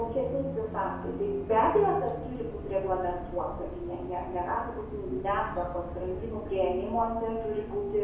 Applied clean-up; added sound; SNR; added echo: none; Bus; 9 dB; reverberation time 0.7 s.